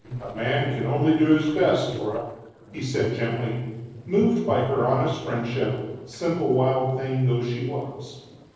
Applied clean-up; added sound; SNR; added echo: neural separator model SepFormer DNS4.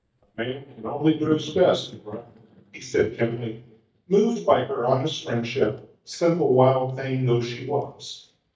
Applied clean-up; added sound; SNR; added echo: neural mask model DeepFilterNet 3.